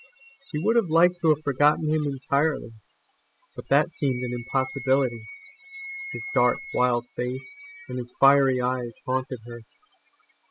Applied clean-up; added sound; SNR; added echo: classical method spectral subtraction.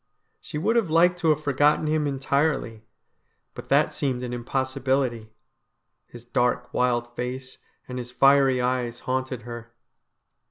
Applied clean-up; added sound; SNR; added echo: none; none; none; none.